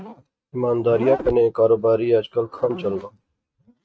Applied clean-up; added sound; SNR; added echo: neural mask model RNNoise.